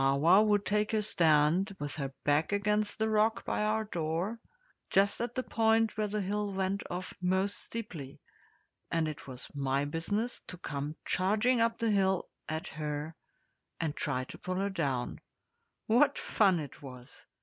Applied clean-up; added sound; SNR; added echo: none; none; none; none.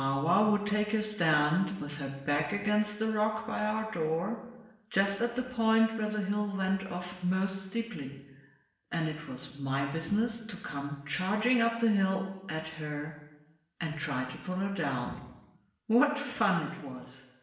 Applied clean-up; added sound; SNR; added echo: none; none; none; reverberation time 0.9 s.